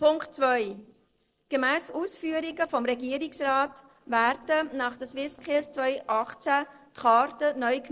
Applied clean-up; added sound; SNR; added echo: neural separator model SepFormer DNS4.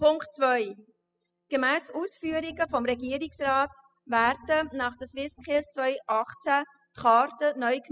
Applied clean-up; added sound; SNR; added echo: classical method spectral subtraction.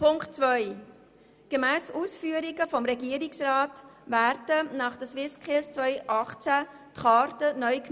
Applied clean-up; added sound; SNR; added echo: none; none; none; none.